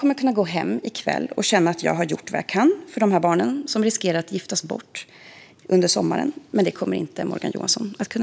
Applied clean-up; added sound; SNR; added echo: none; none; none; none.